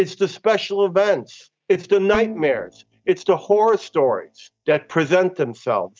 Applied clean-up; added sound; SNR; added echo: neural mask model DeepFilterNet 3.